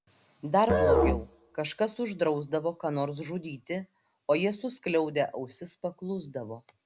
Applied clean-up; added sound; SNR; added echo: none; Musical instrument; -1 dB; none.